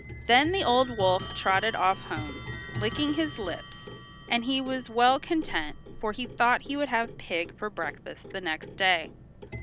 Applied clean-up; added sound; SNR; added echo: none; Clock; 10 dB; none.